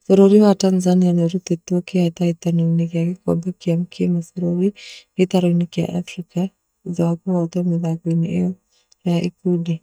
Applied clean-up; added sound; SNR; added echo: neural mask model DeepFilterNet 3.